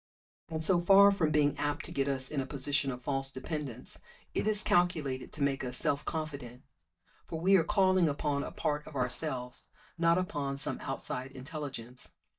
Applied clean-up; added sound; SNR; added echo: neural mask model DeepFilterNet 3.